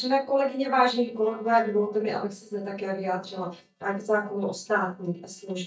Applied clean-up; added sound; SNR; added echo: neural mask model DeepFilterNet 3.